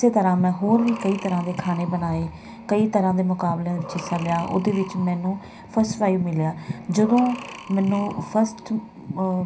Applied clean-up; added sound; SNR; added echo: none; Breathing; 14 dB; reverberation time 0.5 s.